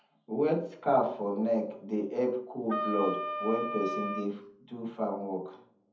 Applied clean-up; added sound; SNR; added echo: none; Wind instrument, woodwind instrument; 3 dB; reverberation time 0.6 s.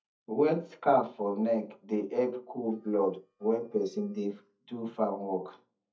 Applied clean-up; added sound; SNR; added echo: neural mask model DeepFilterNet 3.